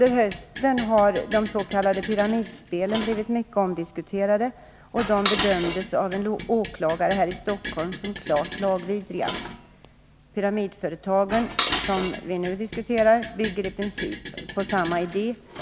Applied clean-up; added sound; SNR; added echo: none; Dishes, pots, and pans; 9 dB; none.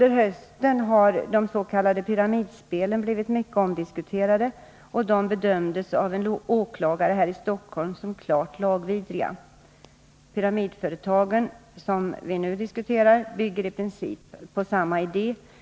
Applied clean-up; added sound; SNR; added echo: none; none; none; none.